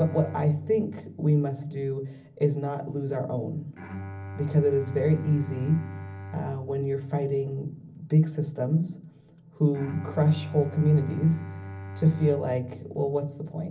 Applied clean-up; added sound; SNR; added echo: none; Bowed string instrument; 15 dB; reverberation time 0.4 s.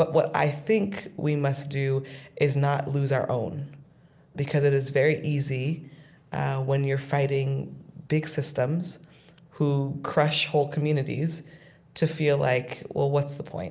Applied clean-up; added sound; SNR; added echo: none; none; none; none.